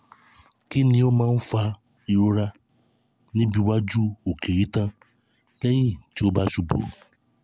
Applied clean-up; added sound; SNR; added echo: none; none; none; none.